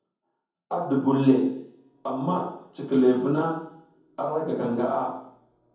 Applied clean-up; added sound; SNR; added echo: none; none; none; reverberation time 0.7 s.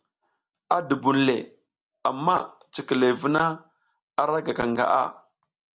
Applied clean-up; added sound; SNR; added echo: none; none; none; none.